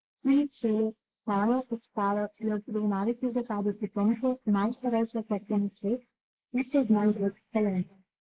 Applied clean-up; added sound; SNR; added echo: neural mask model Resemble Enhance denoiser.